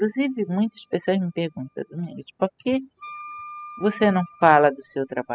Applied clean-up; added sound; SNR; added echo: classical method spectral subtraction.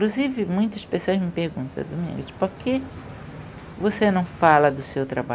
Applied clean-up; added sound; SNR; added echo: none; none; none; none.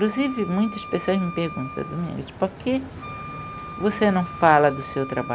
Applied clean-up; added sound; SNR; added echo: none; Wind instrument, woodwind instrument; 14 dB; none.